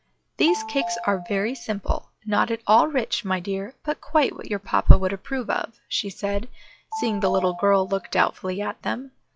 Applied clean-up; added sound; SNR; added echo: classical method log-MMSE.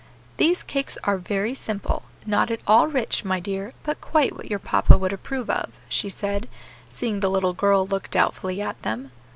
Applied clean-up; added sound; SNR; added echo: none; none; none; none.